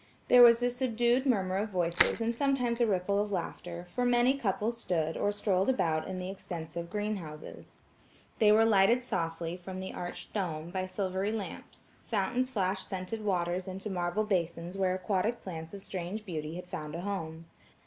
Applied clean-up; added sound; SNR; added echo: none; Crushing; 5 dB; none.